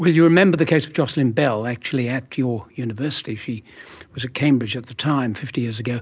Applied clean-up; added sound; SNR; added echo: none; none; none; none.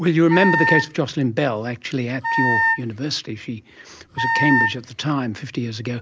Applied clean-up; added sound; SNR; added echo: none; Wind instrument, woodwind instrument; -1 dB; none.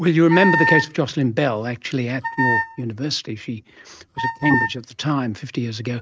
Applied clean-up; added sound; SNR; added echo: neural mask model RNNoise.